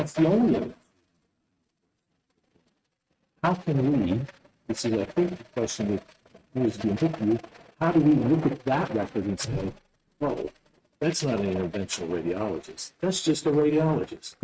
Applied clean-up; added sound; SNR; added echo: neural mask model RNNoise.